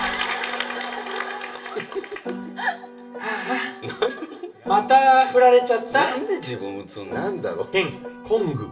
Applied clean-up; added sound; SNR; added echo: none; Piano; 15 dB; reverberation time 0.8 s.